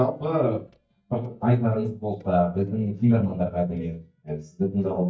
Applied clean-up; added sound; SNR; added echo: neural mask model DeepFilterNet 3.